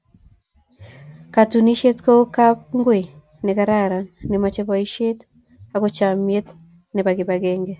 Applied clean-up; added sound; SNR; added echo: none; none; none; none.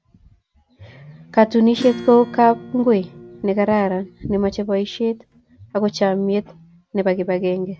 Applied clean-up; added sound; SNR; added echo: none; Acoustic guitar / Strum; 16 dB; none.